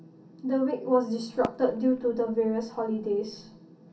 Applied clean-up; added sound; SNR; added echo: none; Fireworks; 17 dB; reverberation time 0.3 s.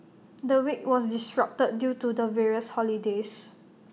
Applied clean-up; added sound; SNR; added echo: none; none; none; none.